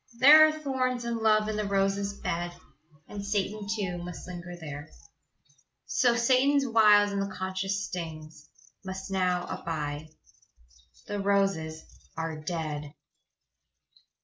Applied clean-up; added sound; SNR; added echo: none; none; none; none.